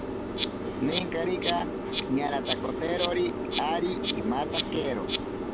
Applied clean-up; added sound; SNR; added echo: none; Insect; -2 dB; none.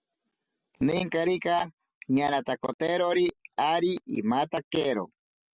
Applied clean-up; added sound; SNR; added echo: none; none; none; none.